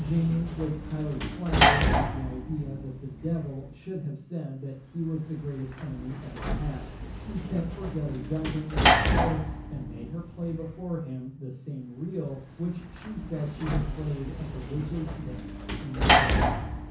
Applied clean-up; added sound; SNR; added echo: none; Sliding door / Slam; -3 dB; reverberation time 0.6 s.